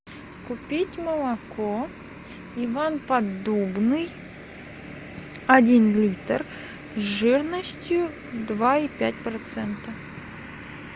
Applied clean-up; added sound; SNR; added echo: none; none; none; none.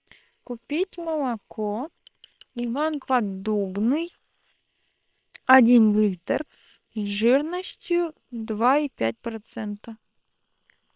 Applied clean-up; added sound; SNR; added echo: neural separator model SepFormer WHAM!.